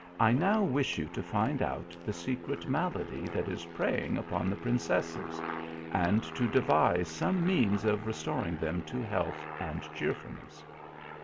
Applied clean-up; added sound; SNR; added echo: none; Aircraft; 11 dB; none.